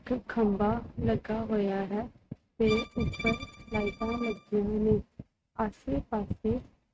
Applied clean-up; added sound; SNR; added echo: neural mask model RNNoise.